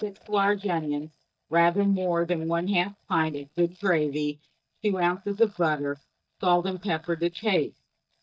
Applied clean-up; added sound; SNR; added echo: neural mask model DeepFilterNet 3.